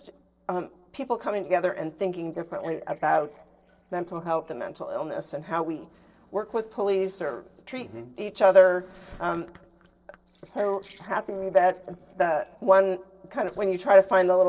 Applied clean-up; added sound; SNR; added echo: neural separator model SepFormer DNS4.